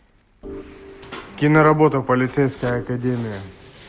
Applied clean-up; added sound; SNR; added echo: none; Organ; 18 dB; none.